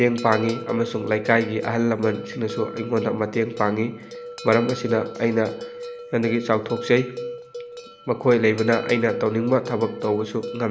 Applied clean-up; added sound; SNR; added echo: none; Bell; 11 dB; none.